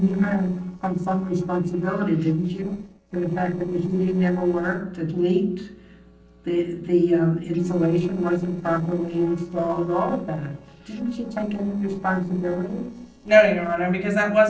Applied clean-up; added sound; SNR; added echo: neural separator model SepFormer DNS4.